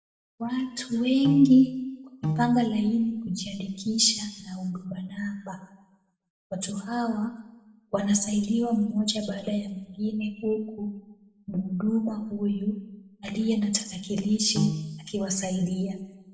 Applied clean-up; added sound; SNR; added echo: none; Piano; 4 dB; reverberation time 0.8 s.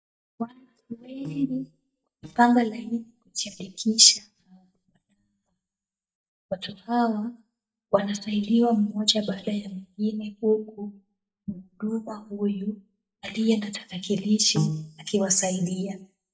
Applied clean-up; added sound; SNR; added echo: neural mask model DeepFilterNet 3.